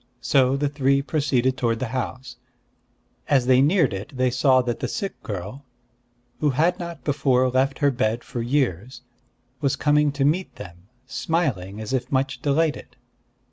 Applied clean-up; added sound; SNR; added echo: none; none; none; none.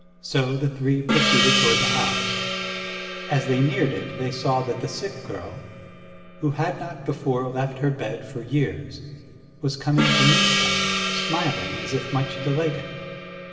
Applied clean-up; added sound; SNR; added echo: none; Gong; 1 dB; reverberation time 2.7 s.